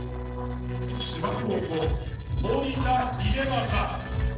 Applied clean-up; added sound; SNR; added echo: neural separator model SepFormer DNS4.